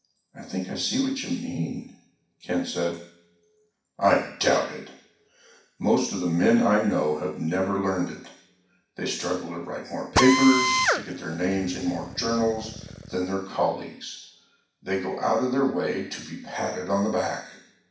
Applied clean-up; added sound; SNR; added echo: none; Drill; 1 dB; reverberation time 0.6 s.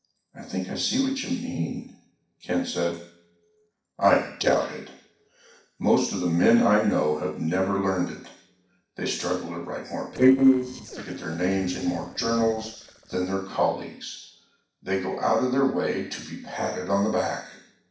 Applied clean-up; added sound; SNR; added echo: neural separator model SepFormer DNS4.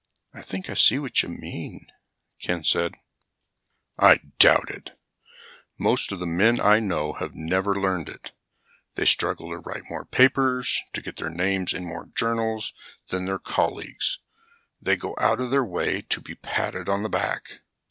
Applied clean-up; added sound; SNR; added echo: none; none; none; none.